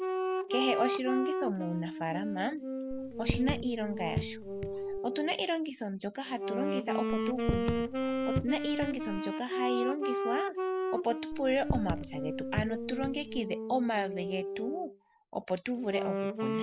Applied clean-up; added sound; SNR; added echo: none; Raindrop / Drip + Wind instrument, woodwind instrument; 0 dB; none.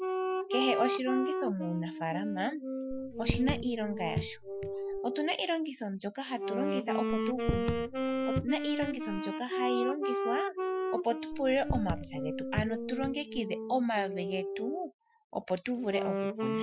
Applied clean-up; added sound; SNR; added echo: classical method Wiener filter.